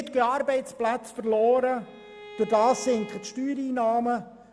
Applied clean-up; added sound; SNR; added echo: none; Bowed string instrument; 19 dB; none.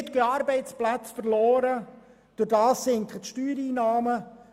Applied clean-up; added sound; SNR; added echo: none; none; none; none.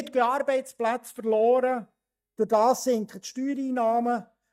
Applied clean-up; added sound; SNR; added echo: neural mask model DeepFilterNet 3.